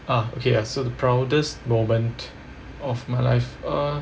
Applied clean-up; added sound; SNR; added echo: none; none; none; none.